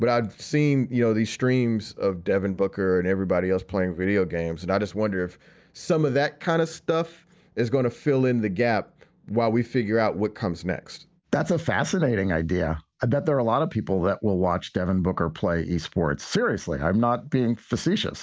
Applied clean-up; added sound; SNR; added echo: none; none; none; none.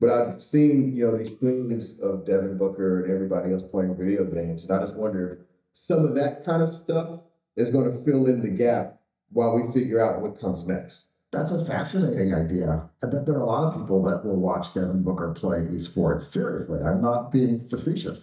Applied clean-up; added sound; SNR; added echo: neural mask model DeepFilterNet 3.